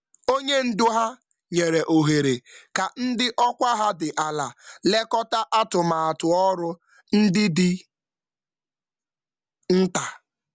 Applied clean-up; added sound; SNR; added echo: none; none; none; none.